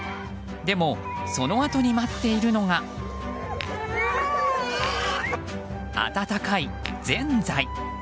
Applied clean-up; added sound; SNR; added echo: none; Tap / Glass; 16 dB; none.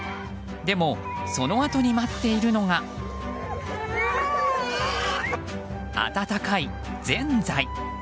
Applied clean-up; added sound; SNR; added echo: none; none; none; none.